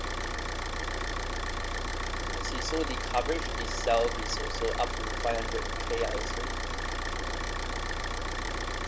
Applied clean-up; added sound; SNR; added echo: none; Idling / Car; -3 dB; none.